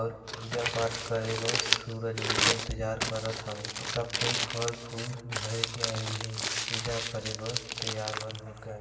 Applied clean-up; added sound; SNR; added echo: none; Crumpling, crinkling; -1 dB; reverberation time 2.3 s.